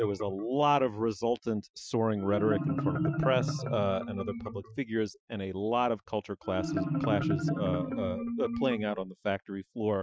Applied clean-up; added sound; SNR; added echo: classical method Wiener filter.